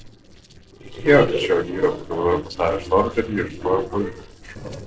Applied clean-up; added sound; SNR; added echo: neural separator model SepFormer DNS4.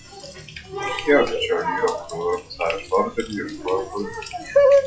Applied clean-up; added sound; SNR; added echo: classical method WPE with log-MMSE.